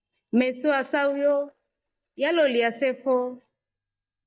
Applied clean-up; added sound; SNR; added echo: neural mask model DeepFilterNet 3.